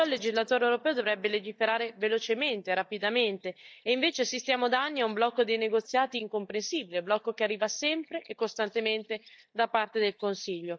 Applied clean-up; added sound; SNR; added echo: neural mask model DeepFilterNet 3.